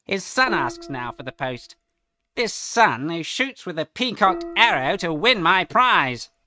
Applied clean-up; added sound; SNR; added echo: neural mask model RNNoise.